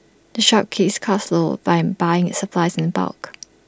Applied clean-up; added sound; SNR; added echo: none; none; none; none.